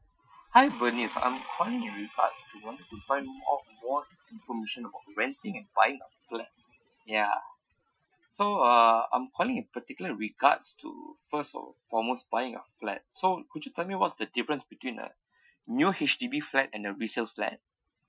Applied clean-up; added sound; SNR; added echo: classical method Wiener filter.